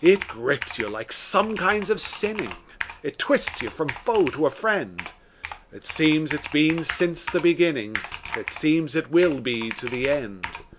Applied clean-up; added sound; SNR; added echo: none; Computer keyboard; 12 dB; none.